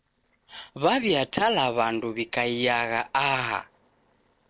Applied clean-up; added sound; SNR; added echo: neural separator model SepFormer DNS4.